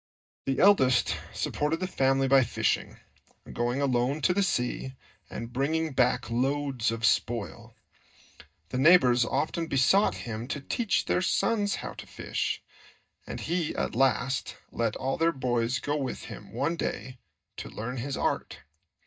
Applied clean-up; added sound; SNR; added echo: neural mask model DeepFilterNet 3.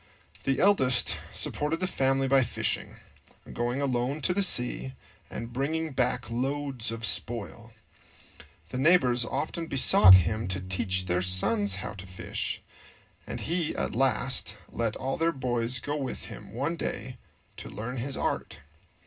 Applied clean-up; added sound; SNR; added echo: none; Bowed string instrument; -4 dB; reverberation time 0.2 s.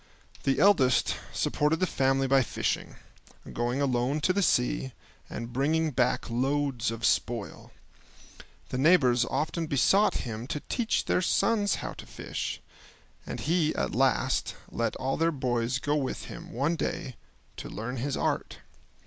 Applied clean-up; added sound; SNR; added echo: none; none; none; none.